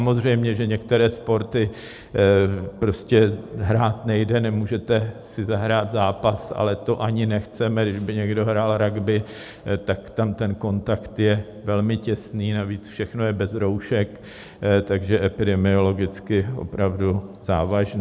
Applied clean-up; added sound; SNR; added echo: none; none; none; none.